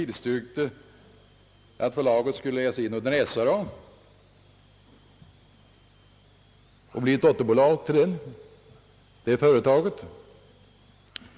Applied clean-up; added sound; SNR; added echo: none; none; none; none.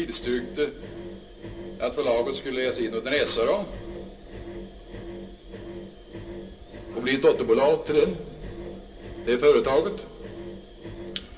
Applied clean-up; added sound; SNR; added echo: none; Engine; 12 dB; reverberation time 0.2 s.